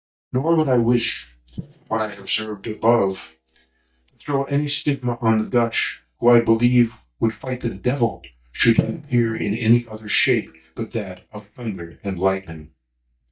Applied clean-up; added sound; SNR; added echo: neural mask model DeepFilterNet 3.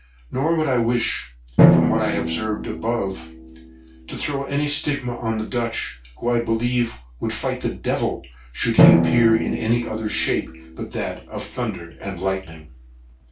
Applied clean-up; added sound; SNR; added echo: none; Drum; 1 dB; reverberation time 0.2 s.